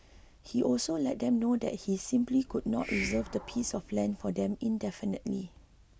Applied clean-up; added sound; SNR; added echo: none; Hiss; 11 dB; none.